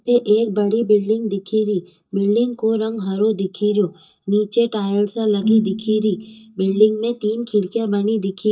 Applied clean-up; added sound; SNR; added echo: neural mask model DeepFilterNet 3.